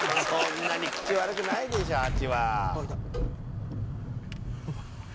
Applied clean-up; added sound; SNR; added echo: none; Cowbell; 19 dB; none.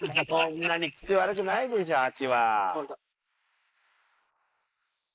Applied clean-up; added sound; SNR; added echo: neural mask model Resemble Enhance denoiser.